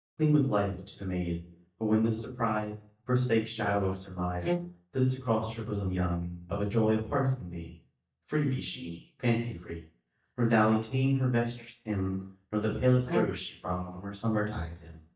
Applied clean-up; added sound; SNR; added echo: neural mask model DeepFilterNet 3.